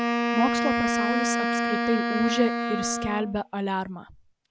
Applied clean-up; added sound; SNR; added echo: none; Wind instrument, woodwind instrument; -2 dB; none.